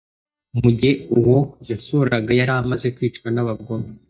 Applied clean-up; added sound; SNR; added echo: neural mask model DeepFilterNet 3.